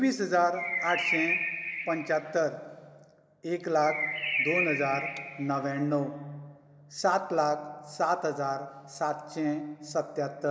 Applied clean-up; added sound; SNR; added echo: none; Bird; 2 dB; none.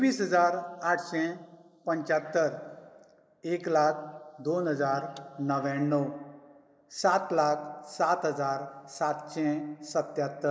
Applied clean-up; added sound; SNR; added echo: neural mask model Resemble Enhance denoiser.